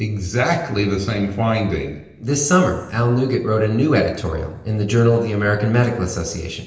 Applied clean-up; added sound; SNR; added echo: none; none; none; reverberation time 0.9 s.